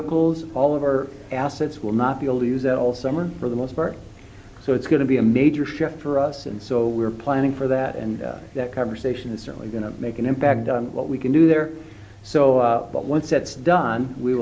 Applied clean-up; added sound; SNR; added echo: none; Brass instrument; 9 dB; none.